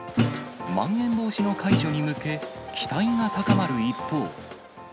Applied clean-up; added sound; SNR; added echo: none; Guitar; 4 dB; none.